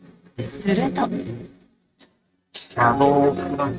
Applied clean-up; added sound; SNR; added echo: neural mask model RNNoise.